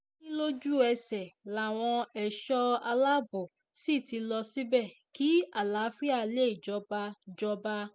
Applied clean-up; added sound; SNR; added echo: none; none; none; none.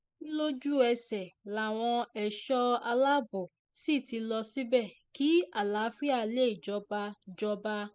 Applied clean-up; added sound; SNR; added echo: neural mask model Resemble Enhance denoiser.